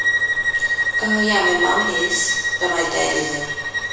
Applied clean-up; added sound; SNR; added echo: none; Bowed string instrument; -2 dB; reverberation time 1.1 s.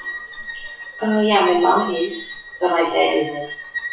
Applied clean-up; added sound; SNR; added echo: classical method WPE with log-MMSE.